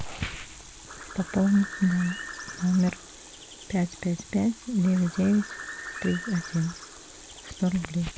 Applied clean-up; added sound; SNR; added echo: none; Bird + Water tap, faucet; 14 dB; none.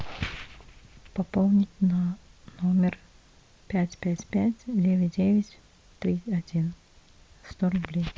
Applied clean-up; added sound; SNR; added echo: none; none; none; none.